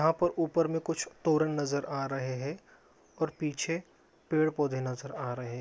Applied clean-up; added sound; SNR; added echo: none; none; none; none.